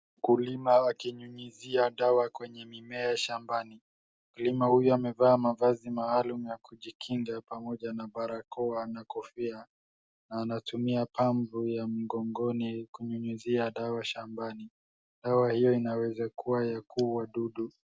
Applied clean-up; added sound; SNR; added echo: none; none; none; none.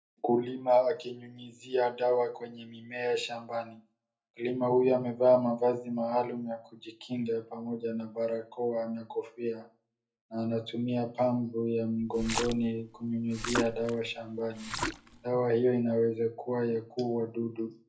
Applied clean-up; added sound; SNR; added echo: none; Splash, splatter; 7 dB; reverberation time 0.3 s.